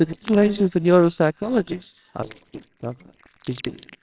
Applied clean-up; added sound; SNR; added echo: neural separator model SepFormer WHAMR!.